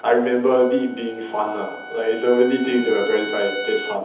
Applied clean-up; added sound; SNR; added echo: none; Trumpet; 13 dB; reverberation time 0.8 s.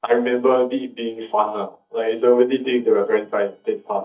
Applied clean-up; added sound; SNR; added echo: neural mask model DeepFilterNet 3.